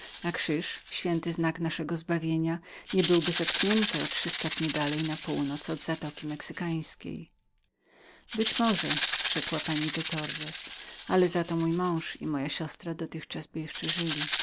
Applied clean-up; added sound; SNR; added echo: none; Rattle (instrument); -5 dB; none.